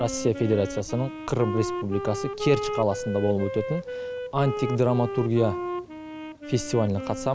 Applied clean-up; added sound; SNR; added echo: none; Wind instrument, woodwind instrument; 7 dB; none.